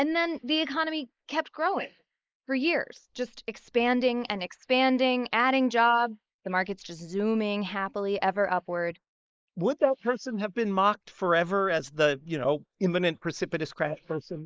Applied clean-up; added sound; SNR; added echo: neural mask model Resemble Enhance denoiser.